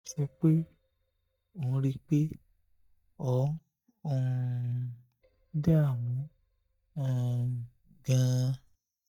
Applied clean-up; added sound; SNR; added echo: neural mask model DeepFilterNet 3.